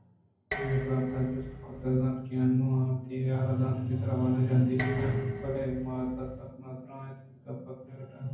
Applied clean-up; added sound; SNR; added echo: none; Dishes, pots, and pans; 10 dB; reverberation time 0.9 s.